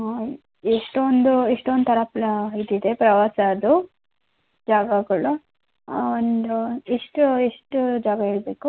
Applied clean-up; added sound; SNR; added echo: none; none; none; none.